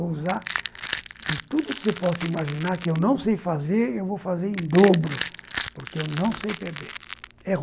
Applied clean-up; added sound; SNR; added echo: none; Crushing; 6 dB; none.